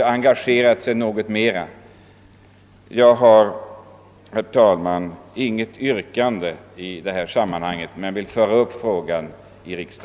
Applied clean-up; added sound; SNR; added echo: none; none; none; none.